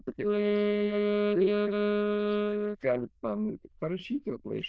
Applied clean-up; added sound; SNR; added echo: neural diffusion model UNIVERSE++.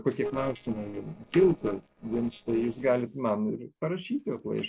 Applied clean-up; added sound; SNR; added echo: neural separator model SepFormer DNS4.